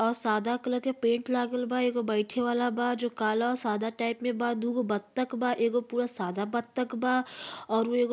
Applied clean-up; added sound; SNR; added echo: none; none; none; none.